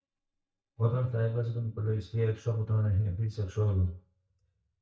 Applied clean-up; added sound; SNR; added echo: neural mask model DeepFilterNet 3.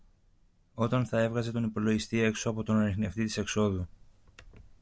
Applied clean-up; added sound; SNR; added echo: none; none; none; none.